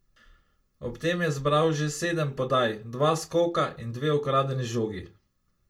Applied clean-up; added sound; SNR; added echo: none; none; none; reverberation time 0.2 s.